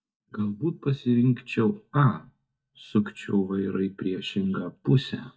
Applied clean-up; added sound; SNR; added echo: neural mask model DeepFilterNet 3.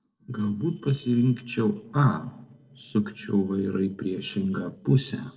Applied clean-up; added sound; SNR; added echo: neural separator model SepFormer DNS4.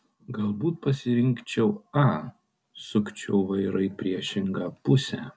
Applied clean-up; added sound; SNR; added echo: none; none; none; none.